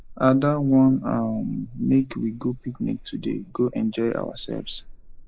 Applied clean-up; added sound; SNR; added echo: neural mask model Resemble Enhance denoiser.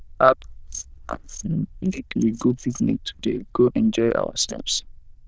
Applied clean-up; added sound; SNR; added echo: neural diffusion model UNIVERSE++.